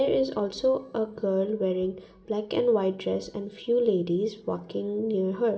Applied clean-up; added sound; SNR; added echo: none; none; none; reverberation time 0.5 s.